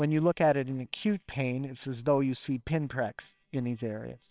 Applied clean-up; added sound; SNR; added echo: neural separator model SepFormer WHAMR!.